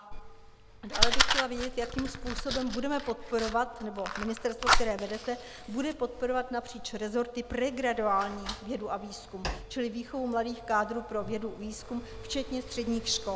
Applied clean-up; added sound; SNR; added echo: none; Fire; 1 dB; none.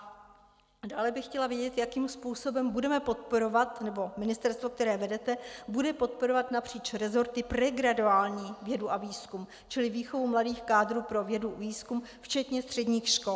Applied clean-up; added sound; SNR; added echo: none; none; none; none.